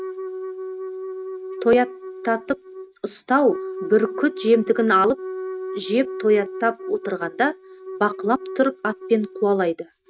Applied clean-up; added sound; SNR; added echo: neural mask model RNNoise.